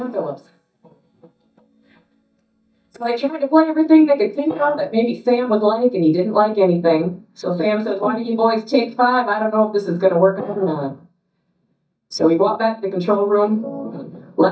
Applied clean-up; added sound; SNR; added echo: neural mask model DeepFilterNet 3.